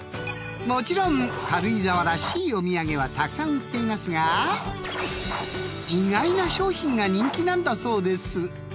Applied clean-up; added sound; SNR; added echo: none; Writing; 12 dB; none.